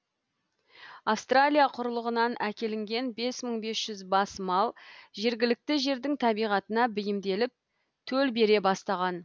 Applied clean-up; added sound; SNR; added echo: none; none; none; none.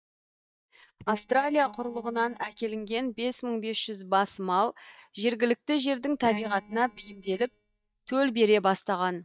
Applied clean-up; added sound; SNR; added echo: neural mask model DeepFilterNet 3.